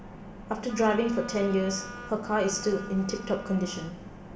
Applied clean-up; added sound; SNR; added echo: none; Wind instrument, woodwind instrument; 16 dB; reverberation time 0.9 s.